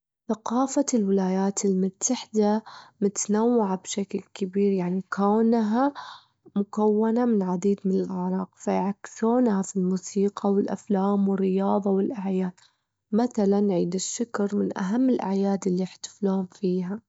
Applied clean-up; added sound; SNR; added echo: none; none; none; none.